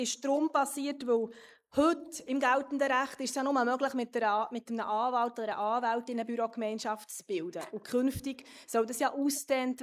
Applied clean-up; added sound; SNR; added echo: neural mask model Resemble Enhance denoiser.